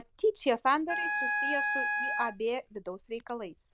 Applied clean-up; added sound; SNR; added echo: neural diffusion model UNIVERSE++.